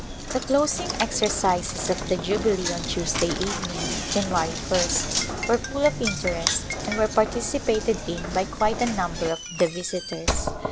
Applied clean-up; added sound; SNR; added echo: none; Knock; 4 dB; none.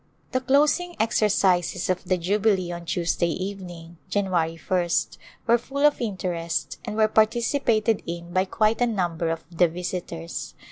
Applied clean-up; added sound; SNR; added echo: none; none; none; none.